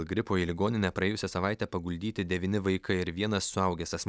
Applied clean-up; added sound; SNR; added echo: none; none; none; none.